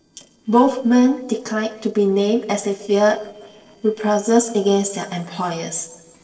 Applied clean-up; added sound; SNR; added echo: neural separator model SepFormer DNS4.